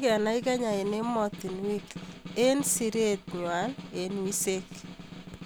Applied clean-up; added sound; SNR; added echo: none; Snare drum; 13 dB; none.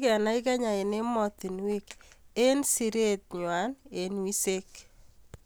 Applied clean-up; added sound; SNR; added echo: none; none; none; none.